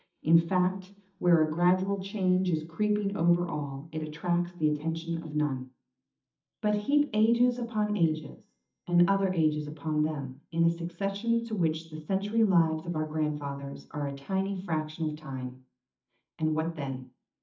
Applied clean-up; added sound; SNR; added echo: neural mask model DeepFilterNet 3.